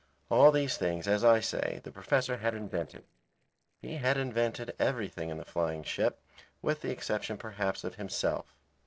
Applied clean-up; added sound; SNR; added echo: neural separator model SepFormer DNS4.